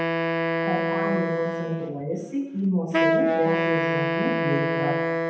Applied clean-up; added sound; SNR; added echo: none; Wind instrument, woodwind instrument; -4 dB; reverberation time 0.8 s.